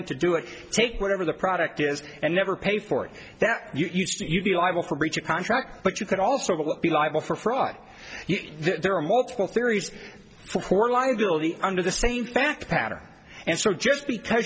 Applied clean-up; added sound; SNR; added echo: none; none; none; none.